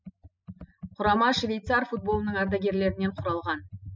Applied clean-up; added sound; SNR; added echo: classical method spectral subtraction.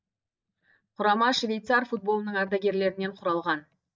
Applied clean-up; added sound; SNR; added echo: neural mask model DeepFilterNet 3.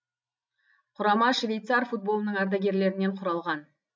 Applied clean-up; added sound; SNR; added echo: none; none; none; none.